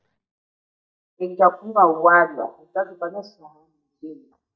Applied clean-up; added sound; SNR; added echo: neural mask model DeepFilterNet 3.